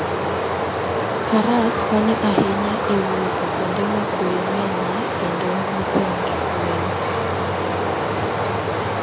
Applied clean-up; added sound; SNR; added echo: none; Stream; -3 dB; none.